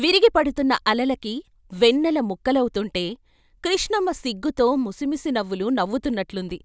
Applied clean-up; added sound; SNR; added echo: none; none; none; none.